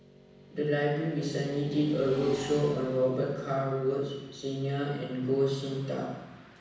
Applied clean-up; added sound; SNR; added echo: none; Motorcycle / Traffic noise, roadway noise; 15 dB; reverberation time 1.1 s.